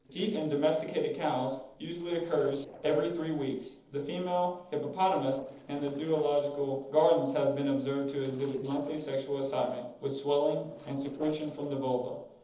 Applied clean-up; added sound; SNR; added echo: neural separator model SepFormer DNS4.